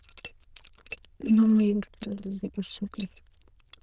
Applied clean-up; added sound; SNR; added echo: neural diffusion model UNIVERSE++.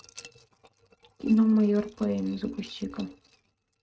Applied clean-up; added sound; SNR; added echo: neural mask model RNNoise.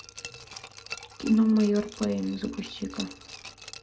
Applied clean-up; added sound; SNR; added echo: none; Glass; 15 dB; none.